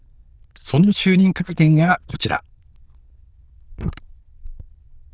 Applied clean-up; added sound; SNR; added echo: neural diffusion model UNIVERSE++.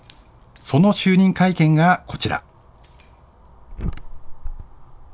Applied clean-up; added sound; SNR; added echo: none; Keys jangling; 13 dB; none.